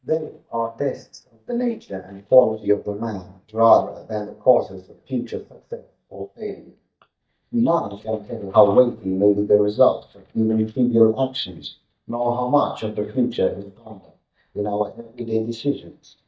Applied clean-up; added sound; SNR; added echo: neural mask model DeepFilterNet 3.